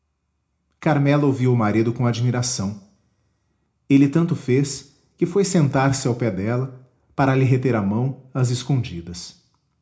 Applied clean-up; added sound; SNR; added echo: none; none; none; reverberation time 0.4 s.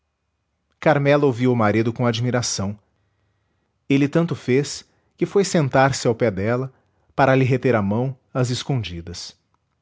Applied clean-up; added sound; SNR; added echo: none; none; none; none.